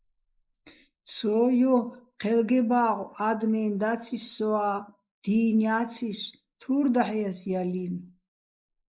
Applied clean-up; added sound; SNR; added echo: neural mask model Resemble Enhance denoiser.